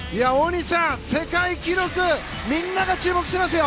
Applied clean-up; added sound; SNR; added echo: none; none; none; none.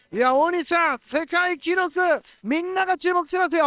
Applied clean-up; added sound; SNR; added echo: neural separator model SepFormer WHAM!.